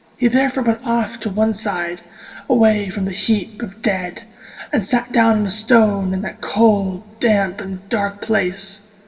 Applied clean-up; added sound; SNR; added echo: none; none; none; reverberation time 2.9 s.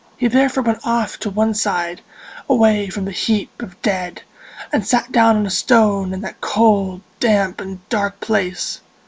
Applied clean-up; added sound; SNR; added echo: none; none; none; none.